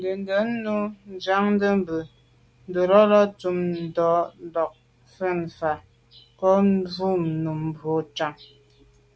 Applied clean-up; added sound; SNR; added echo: none; none; none; none.